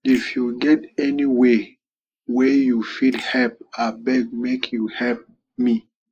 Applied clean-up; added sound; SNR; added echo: neural mask model Resemble Enhance denoiser.